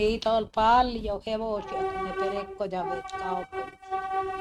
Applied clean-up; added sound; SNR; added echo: neural mask model RNNoise.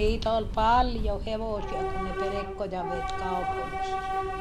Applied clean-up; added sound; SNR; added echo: none; Subway, metro, underground / Train; 1 dB; none.